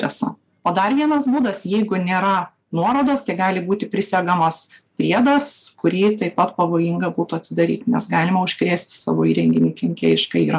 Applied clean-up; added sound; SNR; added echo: none; none; none; none.